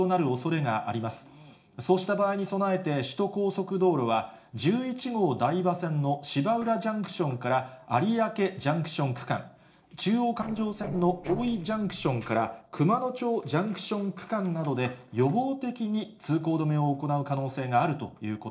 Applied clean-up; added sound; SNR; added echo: neural separator model SepFormer DNS4.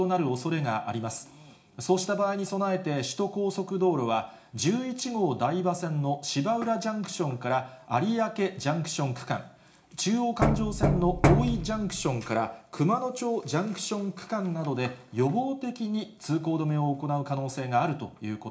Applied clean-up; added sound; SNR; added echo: none; Knock; -2 dB; reverberation time 0.4 s.